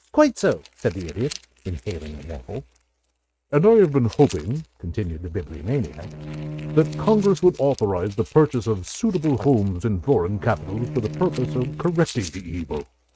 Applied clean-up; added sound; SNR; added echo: neural mask model RNNoise.